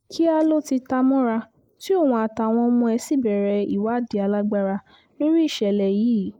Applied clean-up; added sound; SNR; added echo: neural mask model Resemble Enhance denoiser.